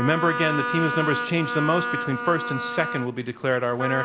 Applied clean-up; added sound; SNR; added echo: none; Wind instrument, woodwind instrument; 4 dB; none.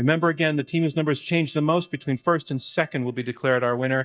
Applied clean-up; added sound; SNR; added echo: neural mask model DeepFilterNet 3.